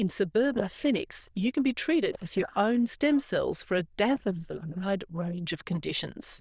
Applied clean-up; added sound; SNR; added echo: neural diffusion model UNIVERSE++.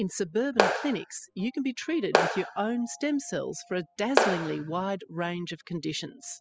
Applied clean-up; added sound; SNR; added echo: classical method spectral subtraction.